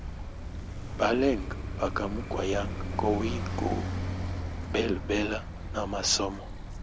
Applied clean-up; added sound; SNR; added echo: none; Stream / Bird + Traffic noise, roadway noise; 3 dB; none.